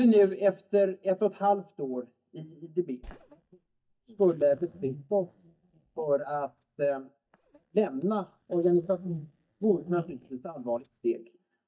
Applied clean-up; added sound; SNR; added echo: neural mask model DeepFilterNet 3.